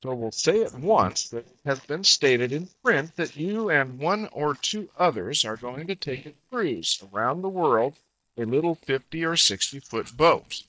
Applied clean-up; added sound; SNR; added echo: neural mask model DeepFilterNet 3.